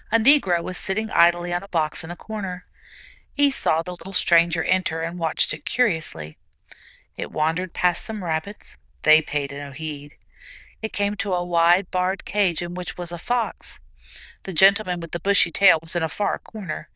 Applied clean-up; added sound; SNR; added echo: neural diffusion model UNIVERSE++.